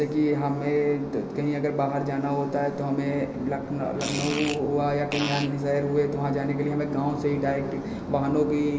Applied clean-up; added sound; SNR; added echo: none; Fart; 9 dB; reverberation time 2.0 s.